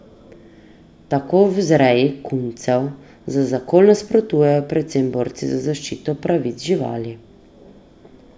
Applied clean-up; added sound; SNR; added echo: none; none; none; none.